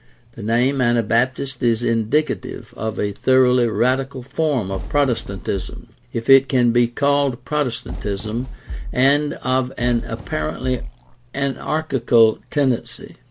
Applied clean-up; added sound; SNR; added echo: none; Fireworks; 10 dB; none.